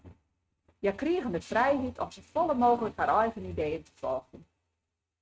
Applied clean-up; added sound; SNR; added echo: neural mask model RNNoise.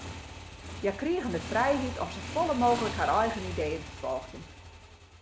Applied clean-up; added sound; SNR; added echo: none; Motorcycle / Engine; 9 dB; none.